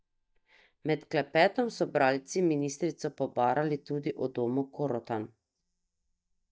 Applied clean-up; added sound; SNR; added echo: neural mask model DeepFilterNet 3.